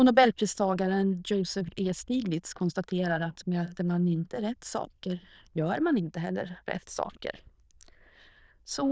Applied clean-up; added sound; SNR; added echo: neural diffusion model UNIVERSE++.